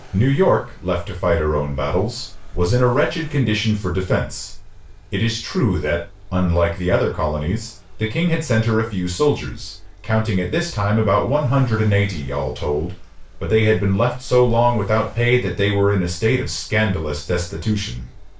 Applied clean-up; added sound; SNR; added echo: none; Accelerating, revving, vroom; 15 dB; reverberation time 0.2 s.